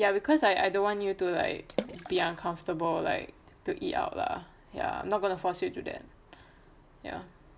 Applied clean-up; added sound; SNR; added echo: none; Water / Splash, splatter; 11 dB; none.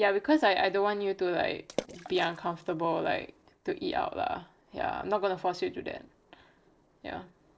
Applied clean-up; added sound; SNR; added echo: neural separator model SepFormer DNS4.